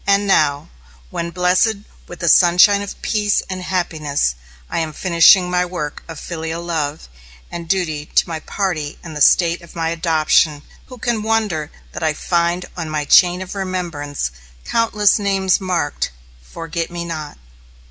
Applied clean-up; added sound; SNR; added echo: none; none; none; none.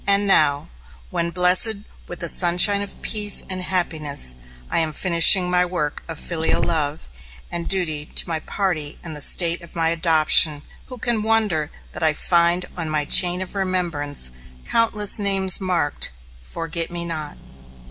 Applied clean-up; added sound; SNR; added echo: none; Growling; 11 dB; none.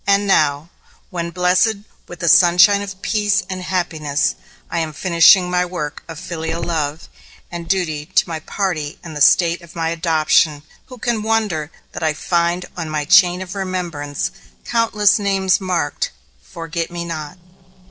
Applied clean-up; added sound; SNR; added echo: neural separator model SepFormer DNS4.